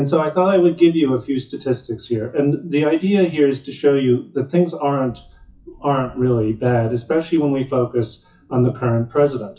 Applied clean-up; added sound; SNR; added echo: classical method WPE with log-MMSE.